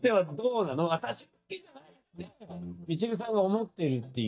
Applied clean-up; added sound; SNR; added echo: neural mask model DeepFilterNet 3.